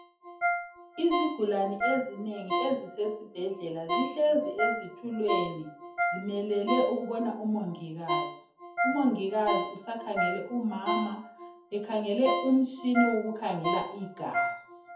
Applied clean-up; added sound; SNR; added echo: none; Ringtone; 3 dB; reverberation time 0.5 s.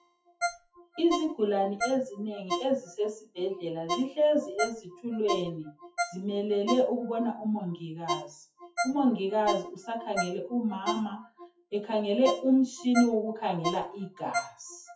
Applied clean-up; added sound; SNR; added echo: classical method WPE with log-MMSE.